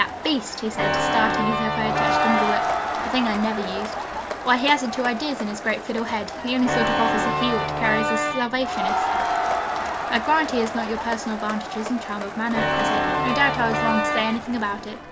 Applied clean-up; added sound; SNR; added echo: none; Organ + Crowd; -1 dB; none.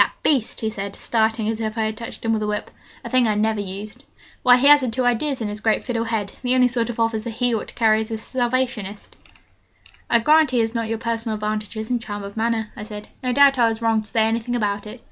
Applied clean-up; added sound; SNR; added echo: none; none; none; none.